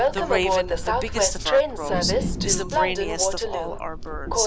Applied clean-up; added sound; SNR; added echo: none; Train; -4 dB; none.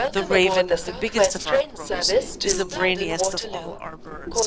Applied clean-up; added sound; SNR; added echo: neural separator model SepFormer DNS4.